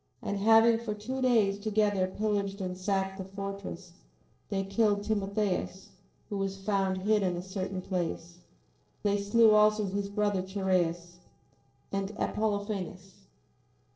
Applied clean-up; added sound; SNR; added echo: neural separator model SepFormer DNS4.